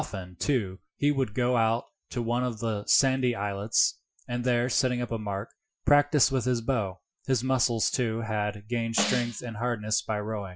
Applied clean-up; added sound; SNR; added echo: classical method Wiener filter.